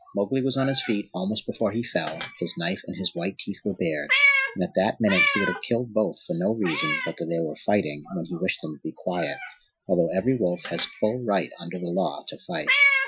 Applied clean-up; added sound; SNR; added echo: classical method Wiener filter.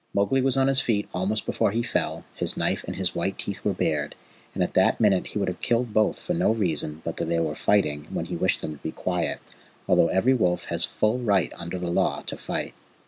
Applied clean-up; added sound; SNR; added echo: none; none; none; none.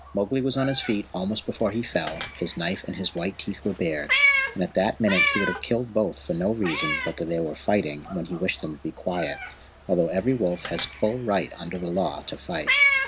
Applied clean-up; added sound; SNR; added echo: none; Meow; 3 dB; none.